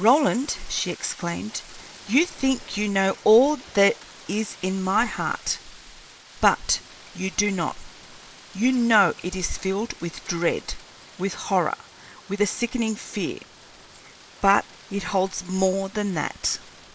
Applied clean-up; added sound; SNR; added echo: neural mask model Resemble Enhance denoiser.